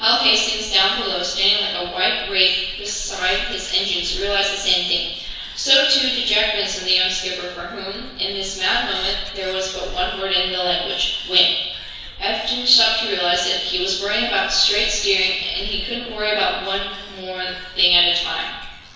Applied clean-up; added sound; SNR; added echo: none; Animal; 15 dB; reverberation time 1.1 s.